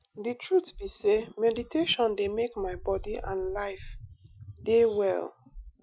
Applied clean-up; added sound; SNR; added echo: classical method Wiener filter.